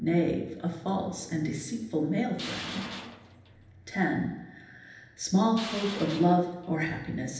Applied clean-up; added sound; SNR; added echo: none; Tools; 12 dB; reverberation time 0.9 s.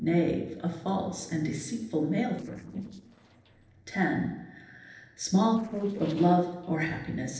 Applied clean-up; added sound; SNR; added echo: neural separator model SepFormer DNS4.